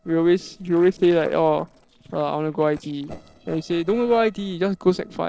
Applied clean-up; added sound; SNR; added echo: neural separator model SepFormer DNS4.